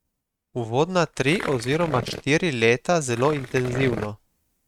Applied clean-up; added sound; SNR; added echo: neural mask model RNNoise.